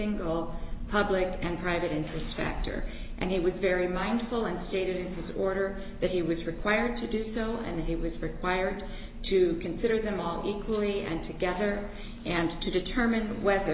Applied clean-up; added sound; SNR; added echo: none; none; none; none.